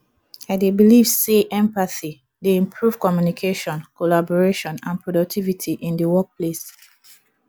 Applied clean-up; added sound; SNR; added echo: none; none; none; none.